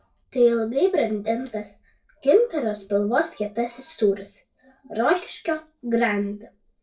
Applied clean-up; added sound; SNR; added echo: neural separator model SepFormer DNS4.